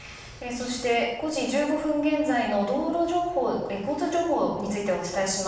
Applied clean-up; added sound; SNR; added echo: none; none; none; reverberation time 0.7 s.